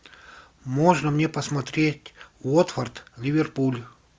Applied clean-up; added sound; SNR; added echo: none; none; none; none.